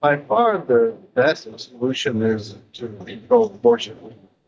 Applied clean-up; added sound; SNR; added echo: neural mask model DeepFilterNet 3.